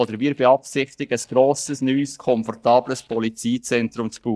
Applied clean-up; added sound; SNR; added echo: neural mask model DeepFilterNet 3.